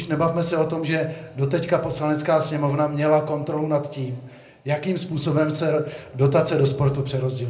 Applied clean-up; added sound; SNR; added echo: none; none; none; reverberation time 0.4 s.